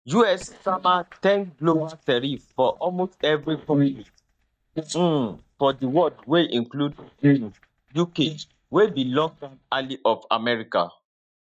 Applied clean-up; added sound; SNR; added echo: neural mask model DeepFilterNet 3.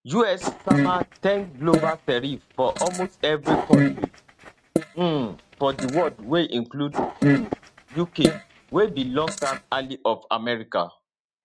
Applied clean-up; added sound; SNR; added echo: neural mask model RNNoise.